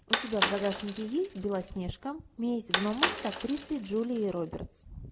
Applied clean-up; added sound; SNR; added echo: none; Bicycle; 0 dB; none.